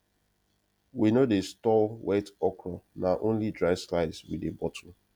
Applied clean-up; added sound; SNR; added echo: none; none; none; none.